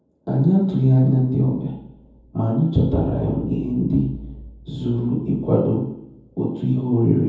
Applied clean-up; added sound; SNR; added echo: none; none; none; reverberation time 0.9 s.